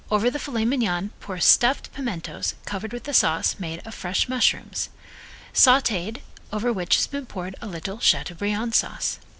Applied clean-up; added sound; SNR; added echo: none; none; none; none.